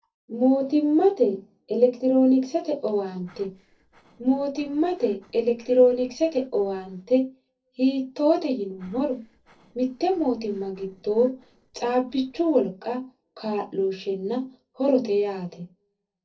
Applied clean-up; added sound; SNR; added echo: neural separator model SepFormer DNS4.